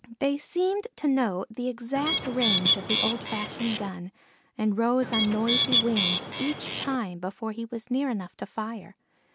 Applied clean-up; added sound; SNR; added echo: none; Bird; -1 dB; none.